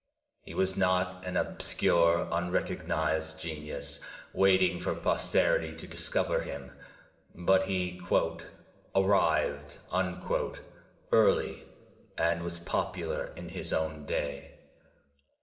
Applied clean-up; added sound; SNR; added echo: none; none; none; reverberation time 1.4 s.